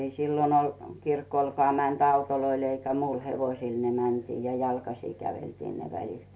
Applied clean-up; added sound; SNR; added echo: none; none; none; none.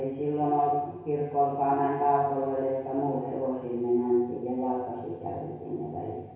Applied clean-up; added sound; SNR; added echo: none; none; none; reverberation time 1.1 s.